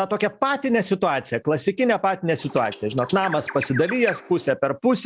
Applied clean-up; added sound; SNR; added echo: none; Bird; 12 dB; none.